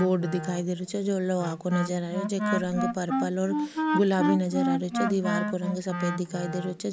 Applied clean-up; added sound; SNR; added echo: none; Wind instrument, woodwind instrument; 2 dB; none.